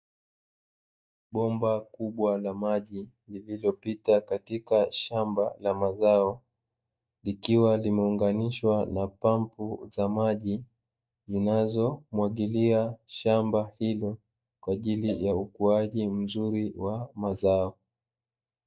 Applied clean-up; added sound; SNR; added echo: neural mask model DeepFilterNet 3.